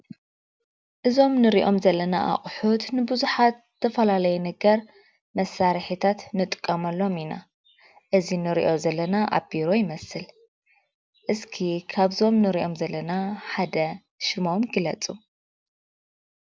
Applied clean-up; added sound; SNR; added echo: none; none; none; none.